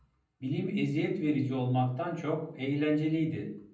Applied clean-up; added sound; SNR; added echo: none; none; none; reverberation time 0.6 s.